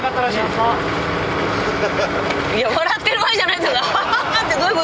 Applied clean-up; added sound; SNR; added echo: none; none; none; none.